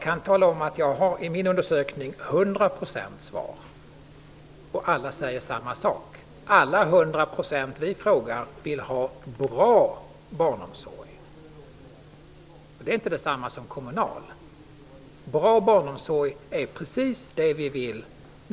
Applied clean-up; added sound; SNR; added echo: none; none; none; none.